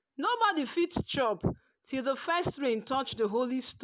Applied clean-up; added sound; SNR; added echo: none; none; none; none.